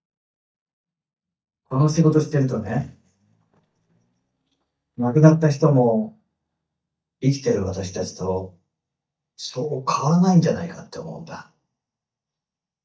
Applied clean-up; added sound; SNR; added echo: neural mask model DeepFilterNet 3.